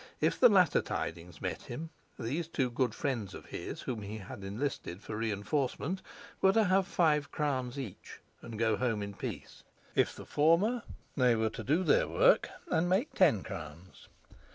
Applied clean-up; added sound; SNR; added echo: none; none; none; none.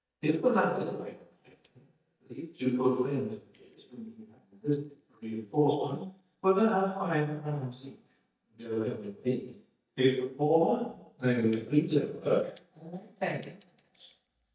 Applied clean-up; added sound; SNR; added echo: neural mask model DeepFilterNet 3.